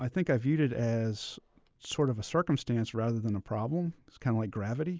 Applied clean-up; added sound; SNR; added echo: none; none; none; none.